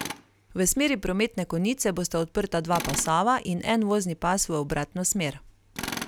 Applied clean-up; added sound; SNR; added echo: none; Tools; 14 dB; none.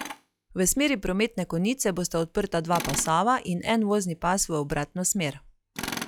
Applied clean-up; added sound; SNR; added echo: classical method log-MMSE.